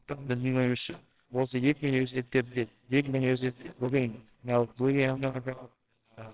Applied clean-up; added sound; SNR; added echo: neural separator model SepFormer WHAMR!.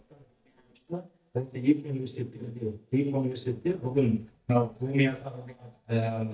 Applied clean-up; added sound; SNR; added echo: neural mask model DeepFilterNet 3.